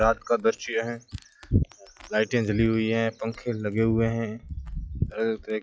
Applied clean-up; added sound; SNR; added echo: classical method log-MMSE.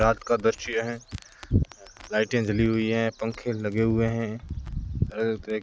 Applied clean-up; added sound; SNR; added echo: none; Crackle; 19 dB; none.